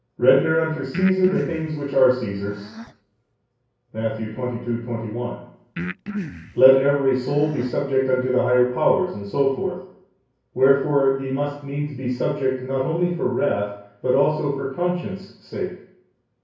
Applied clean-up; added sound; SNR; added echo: none; Breathing; 12 dB; reverberation time 0.6 s.